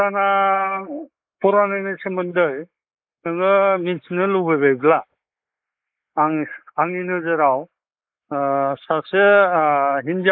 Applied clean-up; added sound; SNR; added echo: neural mask model Resemble Enhance denoiser.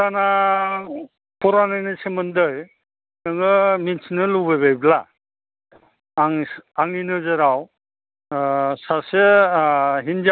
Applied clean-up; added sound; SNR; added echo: none; none; none; none.